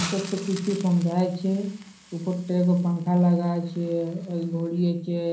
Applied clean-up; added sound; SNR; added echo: none; Hiss; 18 dB; reverberation time 0.6 s.